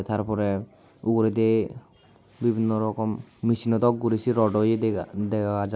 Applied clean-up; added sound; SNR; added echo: none; none; none; none.